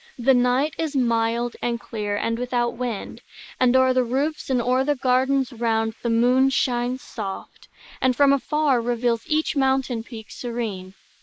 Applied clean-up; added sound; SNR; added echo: neural mask model Resemble Enhance denoiser.